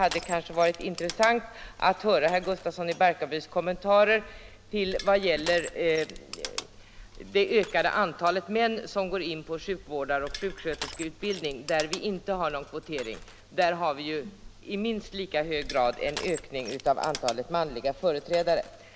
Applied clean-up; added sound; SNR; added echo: none; Crushing; 15 dB; none.